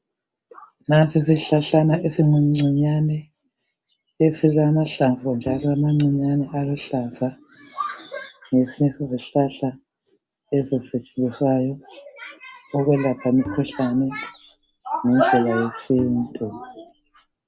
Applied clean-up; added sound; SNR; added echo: none; Bowed string instrument; 16 dB; none.